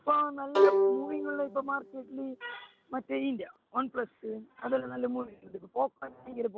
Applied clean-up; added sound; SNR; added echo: none; Bowed string instrument; -4 dB; none.